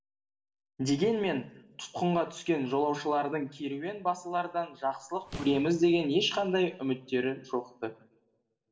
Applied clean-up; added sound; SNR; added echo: neural separator model SepFormer DNS4.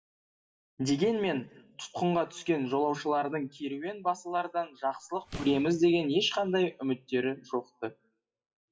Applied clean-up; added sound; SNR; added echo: classical method WPE with log-MMSE.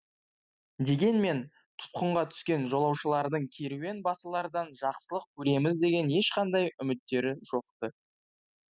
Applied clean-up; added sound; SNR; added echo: none; none; none; none.